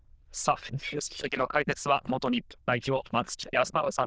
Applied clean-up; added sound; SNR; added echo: neural diffusion model UNIVERSE++.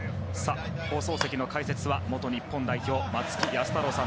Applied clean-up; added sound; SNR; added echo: none; Clapping; 12 dB; none.